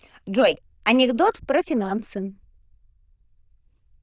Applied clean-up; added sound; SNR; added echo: neural diffusion model UNIVERSE++.